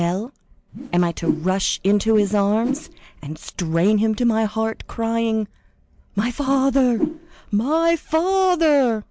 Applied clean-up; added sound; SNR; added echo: neural mask model Resemble Enhance denoiser.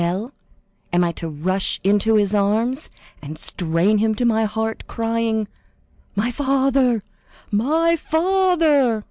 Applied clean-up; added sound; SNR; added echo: none; none; none; none.